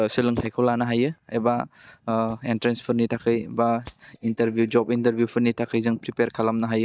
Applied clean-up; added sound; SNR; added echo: neural mask model DeepFilterNet 3.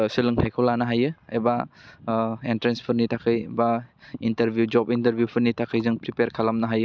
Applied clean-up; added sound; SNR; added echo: none; none; none; none.